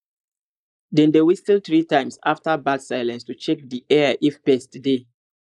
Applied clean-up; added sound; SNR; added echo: neural mask model Resemble Enhance denoiser.